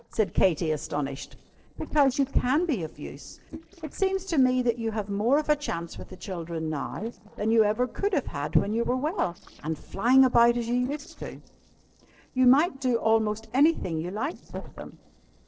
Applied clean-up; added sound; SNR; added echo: neural separator model SepFormer DNS4.